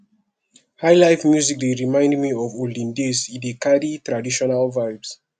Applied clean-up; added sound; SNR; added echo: none; none; none; none.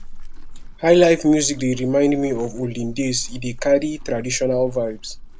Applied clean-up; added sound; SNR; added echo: none; Livestock, farm animals, working animals; 12 dB; none.